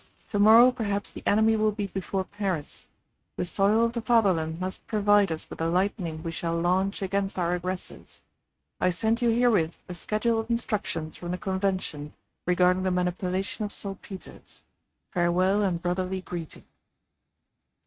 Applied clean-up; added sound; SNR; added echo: neural mask model RNNoise.